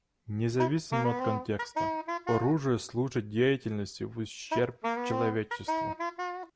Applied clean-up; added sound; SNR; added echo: none; Wind instrument, woodwind instrument; 2 dB; none.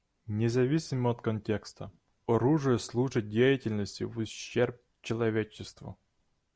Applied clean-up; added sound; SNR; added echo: none; none; none; none.